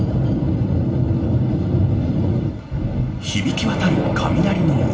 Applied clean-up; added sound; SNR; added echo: none; none; none; reverberation time 0.6 s.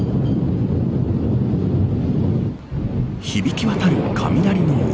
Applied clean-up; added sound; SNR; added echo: none; none; none; none.